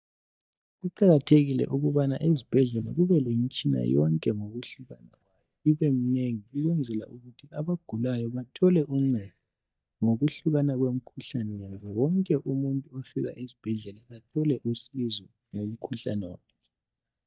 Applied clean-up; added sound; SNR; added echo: neural mask model DeepFilterNet 3.